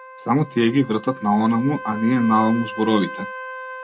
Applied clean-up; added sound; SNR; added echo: none; Trumpet; 13 dB; none.